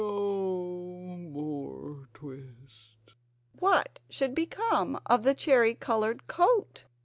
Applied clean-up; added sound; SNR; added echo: none; none; none; none.